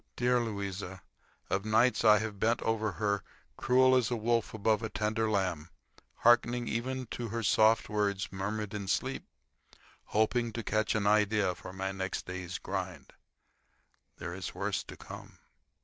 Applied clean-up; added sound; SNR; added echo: none; none; none; none.